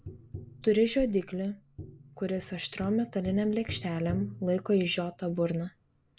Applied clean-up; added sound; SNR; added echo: none; Tap; 14 dB; none.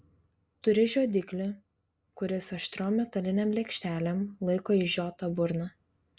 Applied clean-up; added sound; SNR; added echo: none; none; none; none.